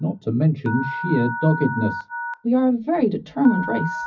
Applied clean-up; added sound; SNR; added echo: classical method WPE with log-MMSE.